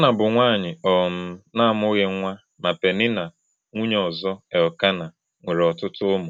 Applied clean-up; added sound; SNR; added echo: none; none; none; none.